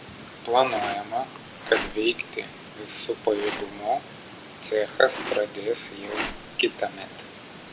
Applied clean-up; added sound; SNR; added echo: none; Rattle; 11 dB; none.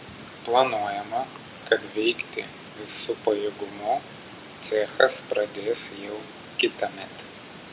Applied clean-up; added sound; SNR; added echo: none; none; none; none.